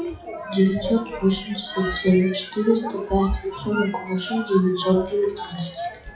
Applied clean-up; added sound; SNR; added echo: classical method WPE with log-MMSE.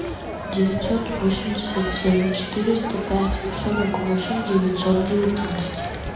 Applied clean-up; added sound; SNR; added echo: none; Crowd; 7 dB; reverberation time 1.0 s.